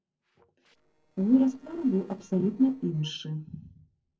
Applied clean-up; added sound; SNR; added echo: neural separator model SepFormer DNS4.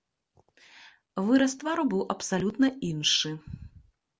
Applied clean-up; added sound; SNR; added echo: none; none; none; none.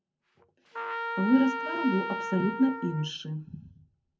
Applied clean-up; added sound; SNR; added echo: none; Trumpet; 6 dB; reverberation time 0.3 s.